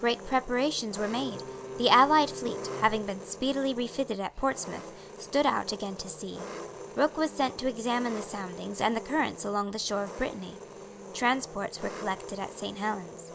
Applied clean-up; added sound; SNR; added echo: none; Engine + Bowed string instrument; 12 dB; none.